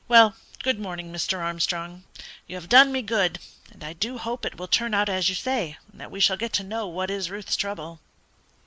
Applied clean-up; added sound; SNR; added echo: none; none; none; none.